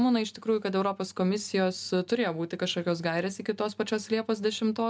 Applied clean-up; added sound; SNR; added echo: none; none; none; none.